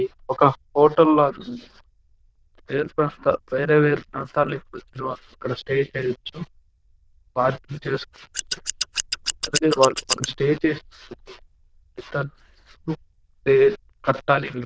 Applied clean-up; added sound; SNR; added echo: neural diffusion model UNIVERSE++.